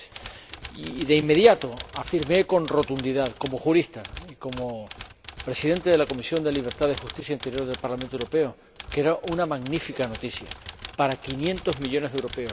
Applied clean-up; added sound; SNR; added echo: none; Typewriter; 13 dB; none.